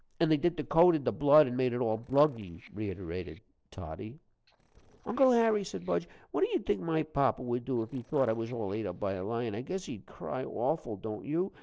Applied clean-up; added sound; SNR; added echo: neural separator model SepFormer DNS4.